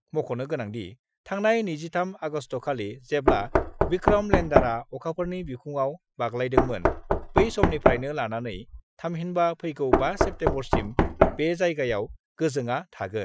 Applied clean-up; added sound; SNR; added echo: classical method Wiener filter.